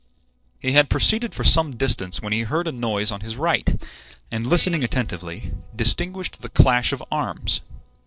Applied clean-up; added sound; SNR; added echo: neural separator model SepFormer DNS4.